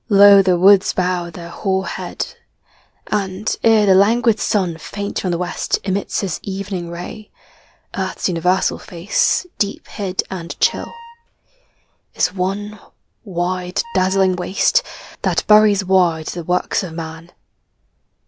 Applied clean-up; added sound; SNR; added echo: none; Wind instrument, woodwind instrument; 18 dB; none.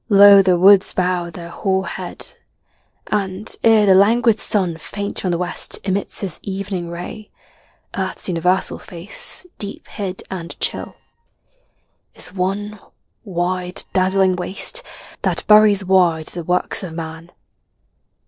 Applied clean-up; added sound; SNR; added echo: neural separator model SepFormer DNS4.